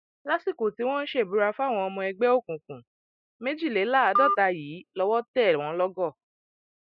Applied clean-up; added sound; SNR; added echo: classical method spectral subtraction.